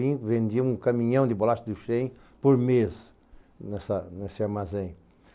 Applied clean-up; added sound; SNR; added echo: none; none; none; none.